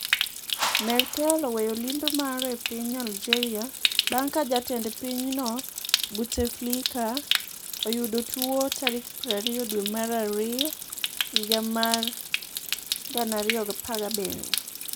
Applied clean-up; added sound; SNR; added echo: none; Stream + Whoosh, swoosh, swish; 1 dB; none.